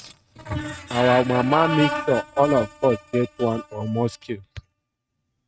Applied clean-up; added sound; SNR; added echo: neural mask model RNNoise.